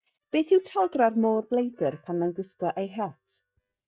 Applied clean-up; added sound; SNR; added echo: neural mask model DeepFilterNet 3.